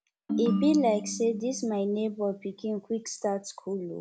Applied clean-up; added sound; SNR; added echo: none; Ringtone; 6 dB; none.